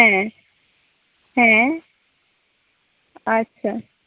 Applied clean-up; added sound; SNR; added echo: none; none; none; none.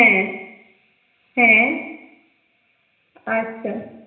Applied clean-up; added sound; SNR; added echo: none; none; none; reverberation time 0.9 s.